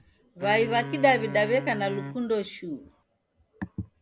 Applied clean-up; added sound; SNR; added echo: none; Wind instrument, woodwind instrument; 10 dB; none.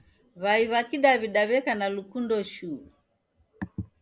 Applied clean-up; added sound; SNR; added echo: none; none; none; none.